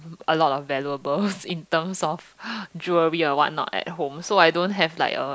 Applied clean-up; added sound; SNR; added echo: none; none; none; none.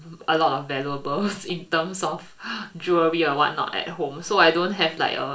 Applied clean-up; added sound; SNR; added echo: none; none; none; reverberation time 0.3 s.